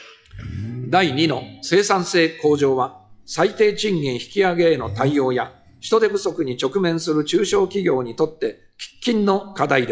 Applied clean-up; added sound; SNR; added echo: classical method log-MMSE.